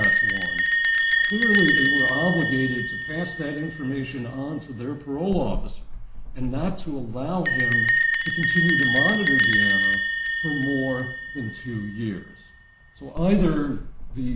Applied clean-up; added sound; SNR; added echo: none; Bell; -3 dB; none.